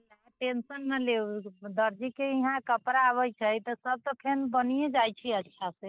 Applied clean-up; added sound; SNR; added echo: neural mask model DeepFilterNet 3.